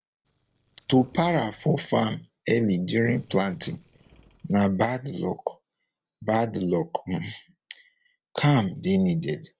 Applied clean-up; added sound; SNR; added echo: neural separator model SepFormer DNS4.